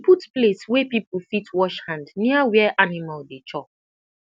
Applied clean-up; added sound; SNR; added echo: none; none; none; none.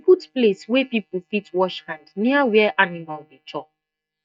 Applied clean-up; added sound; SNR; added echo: neural mask model DeepFilterNet 3.